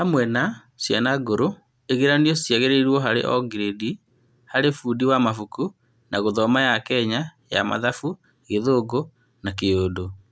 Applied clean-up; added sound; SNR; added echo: none; none; none; none.